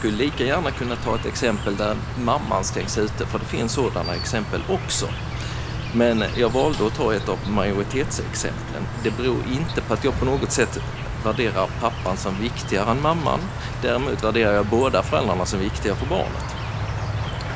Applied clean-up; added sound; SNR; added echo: none; Insect; 4 dB; none.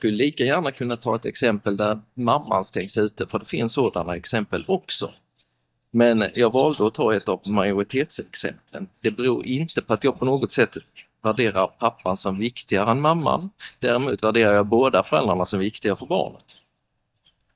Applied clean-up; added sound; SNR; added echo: neural mask model DeepFilterNet 3.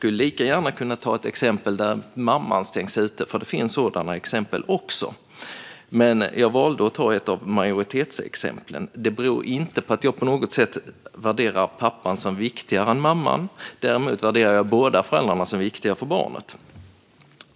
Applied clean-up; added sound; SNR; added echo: none; none; none; none.